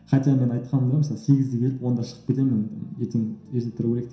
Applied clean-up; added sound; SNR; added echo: none; none; none; reverberation time 0.7 s.